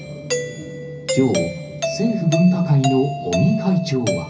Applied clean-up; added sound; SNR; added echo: none; Doorbell; 7 dB; reverberation time 0.5 s.